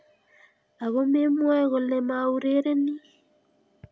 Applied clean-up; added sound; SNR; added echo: none; none; none; none.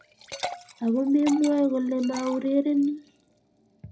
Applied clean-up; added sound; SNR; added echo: none; Liquid; 16 dB; reverberation time 0.4 s.